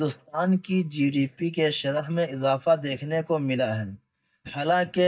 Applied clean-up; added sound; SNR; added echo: neural mask model DeepFilterNet 3.